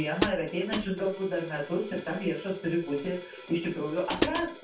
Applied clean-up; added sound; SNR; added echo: none; Hi-hat; 6 dB; reverberation time 0.3 s.